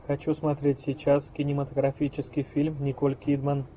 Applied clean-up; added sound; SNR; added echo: none; none; none; none.